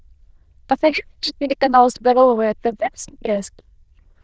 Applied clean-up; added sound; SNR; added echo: neural diffusion model UNIVERSE++.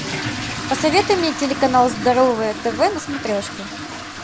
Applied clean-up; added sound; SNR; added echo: none; Fill (with liquid) / Toilet flush; 8 dB; none.